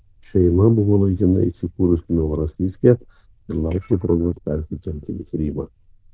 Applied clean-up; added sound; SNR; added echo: neural diffusion model UNIVERSE++.